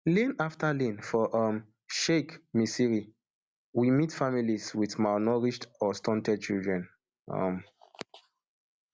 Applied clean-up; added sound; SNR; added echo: none; none; none; none.